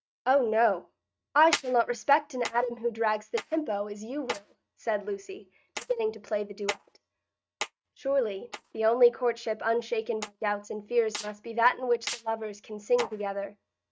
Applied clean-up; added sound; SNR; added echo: neural mask model RNNoise.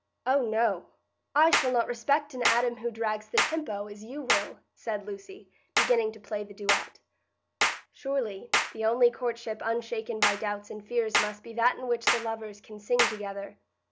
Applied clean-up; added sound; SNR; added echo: none; Clapping; 2 dB; none.